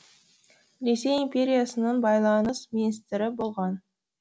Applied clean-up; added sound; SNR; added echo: none; none; none; none.